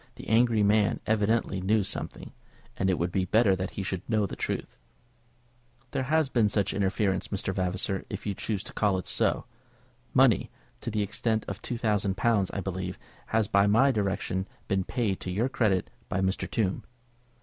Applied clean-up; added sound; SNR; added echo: none; none; none; none.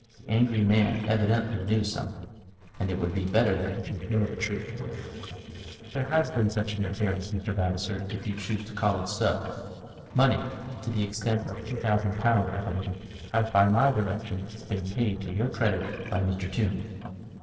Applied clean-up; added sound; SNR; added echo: neural separator model SepFormer DNS4.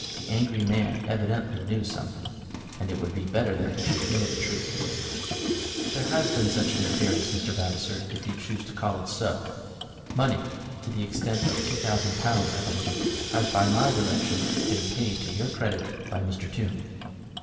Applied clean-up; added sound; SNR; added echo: none; Sink (filling or washing) / Water tap, faucet; 3 dB; reverberation time 2.6 s.